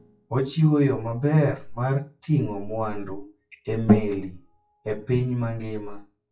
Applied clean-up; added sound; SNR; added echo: classical method WPE with log-MMSE.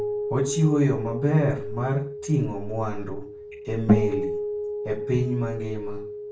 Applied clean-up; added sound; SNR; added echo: none; Acoustic guitar; 3 dB; reverberation time 0.3 s.